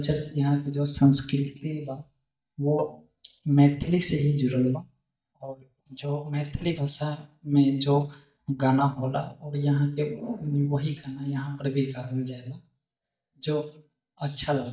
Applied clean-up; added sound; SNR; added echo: neural mask model DeepFilterNet 3.